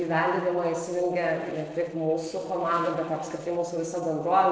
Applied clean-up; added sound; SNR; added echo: neural separator model SepFormer DNS4.